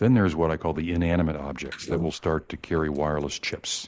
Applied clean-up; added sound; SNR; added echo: neural mask model Resemble Enhance denoiser.